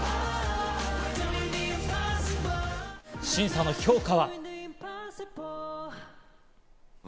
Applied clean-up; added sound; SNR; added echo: none; none; none; none.